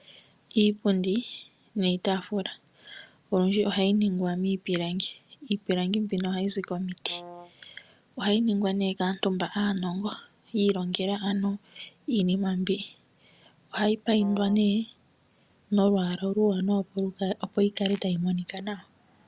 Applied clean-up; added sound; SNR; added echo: none; Brass instrument; 18 dB; none.